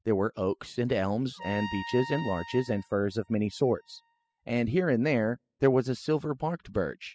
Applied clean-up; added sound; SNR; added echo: classical method spectral subtraction.